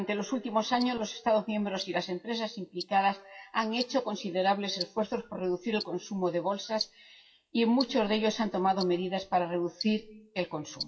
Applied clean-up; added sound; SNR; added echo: classical method WPE with log-MMSE.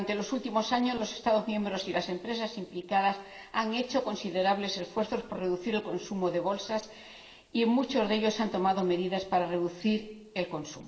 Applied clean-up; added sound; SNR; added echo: neural separator model SepFormer DNS4.